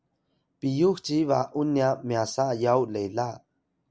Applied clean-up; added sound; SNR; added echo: none; none; none; none.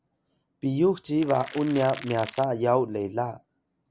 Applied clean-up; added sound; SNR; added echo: none; Crackle; 13 dB; none.